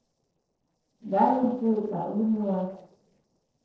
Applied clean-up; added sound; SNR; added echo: neural separator model SepFormer DNS4.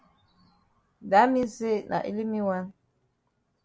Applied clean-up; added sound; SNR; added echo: none; none; none; none.